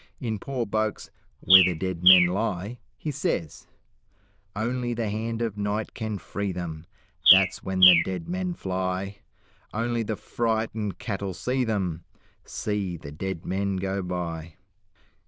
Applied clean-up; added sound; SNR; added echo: neural diffusion model UNIVERSE++.